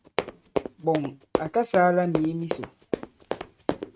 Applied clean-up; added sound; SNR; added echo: neural mask model RNNoise.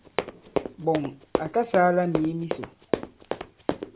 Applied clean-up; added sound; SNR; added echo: none; Run; 4 dB; none.